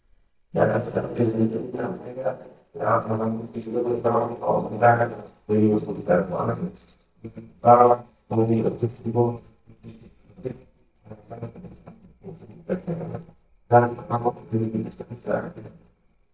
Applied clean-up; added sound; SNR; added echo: neural mask model DeepFilterNet 3.